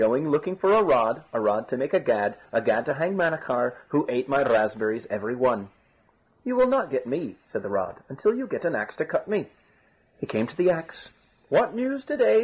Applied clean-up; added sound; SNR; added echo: none; none; none; none.